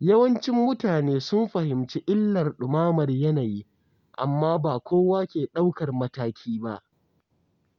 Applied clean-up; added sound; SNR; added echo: none; none; none; none.